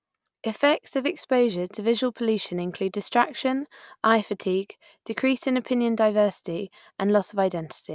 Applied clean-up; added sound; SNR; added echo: none; none; none; none.